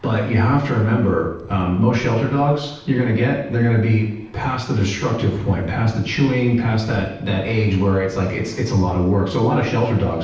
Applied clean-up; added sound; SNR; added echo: neural separator model SepFormer DNS4.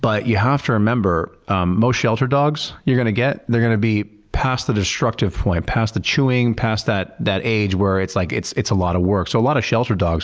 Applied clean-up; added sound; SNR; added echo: none; none; none; none.